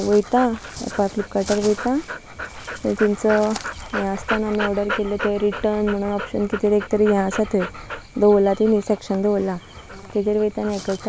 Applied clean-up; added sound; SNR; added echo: none; Dog; 12 dB; none.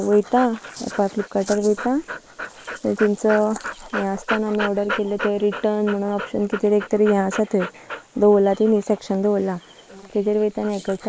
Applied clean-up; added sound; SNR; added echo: neural mask model Resemble Enhance denoiser.